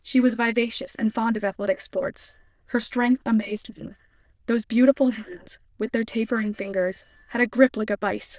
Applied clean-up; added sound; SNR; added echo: neural diffusion model UNIVERSE++.